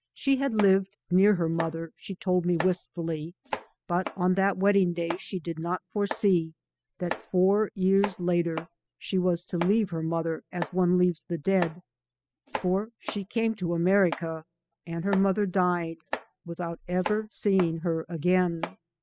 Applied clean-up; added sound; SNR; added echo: classical method spectral subtraction.